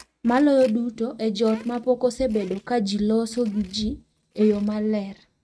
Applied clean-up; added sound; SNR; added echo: neural mask model RNNoise.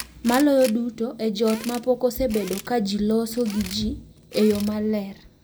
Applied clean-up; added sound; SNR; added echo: none; Tools; 18 dB; none.